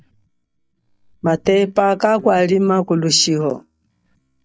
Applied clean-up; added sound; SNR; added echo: neural mask model DeepFilterNet 3.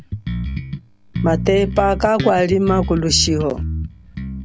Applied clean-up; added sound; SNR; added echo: none; Bass guitar; 6 dB; none.